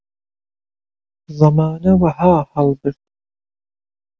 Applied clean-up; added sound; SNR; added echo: none; none; none; none.